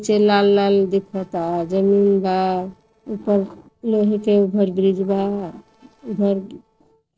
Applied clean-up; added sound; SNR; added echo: neural separator model SepFormer DNS4.